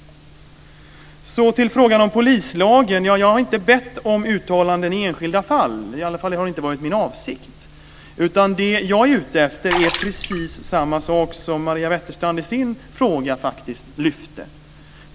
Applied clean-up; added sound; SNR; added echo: none; Water / Splash, splatter; 9 dB; none.